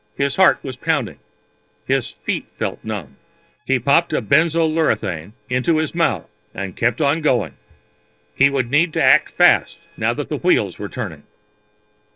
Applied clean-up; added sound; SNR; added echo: neural separator model SepFormer DNS4.